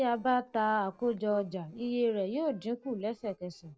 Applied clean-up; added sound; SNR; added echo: neural separator model SepFormer DNS4.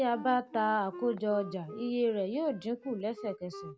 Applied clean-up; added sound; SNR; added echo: none; Wind instrument, woodwind instrument; 15 dB; none.